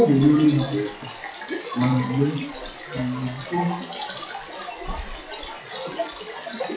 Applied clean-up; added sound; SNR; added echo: classical method WPE with log-MMSE.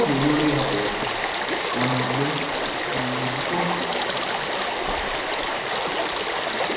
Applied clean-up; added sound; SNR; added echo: none; Stream / Frog; -4 dB; reverberation time 1.0 s.